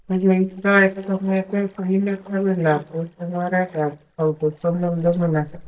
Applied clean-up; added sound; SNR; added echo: neural mask model DeepFilterNet 3.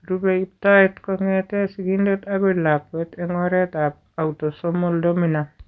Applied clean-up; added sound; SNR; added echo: none; none; none; none.